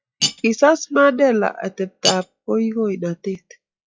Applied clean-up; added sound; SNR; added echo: classical method log-MMSE.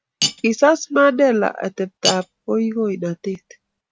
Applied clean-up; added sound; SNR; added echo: none; Cutlery, silverware; 10 dB; none.